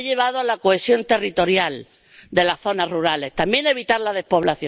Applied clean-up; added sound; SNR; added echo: none; none; none; none.